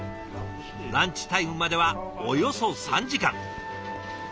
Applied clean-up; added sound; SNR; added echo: none; Rain; 19 dB; none.